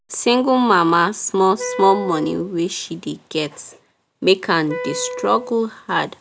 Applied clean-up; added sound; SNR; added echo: none; Wind instrument, woodwind instrument; 11 dB; none.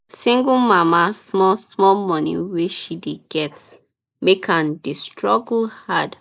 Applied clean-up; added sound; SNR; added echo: neural mask model Resemble Enhance denoiser.